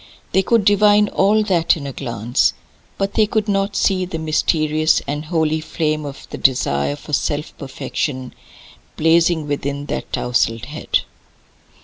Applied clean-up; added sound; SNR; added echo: none; none; none; none.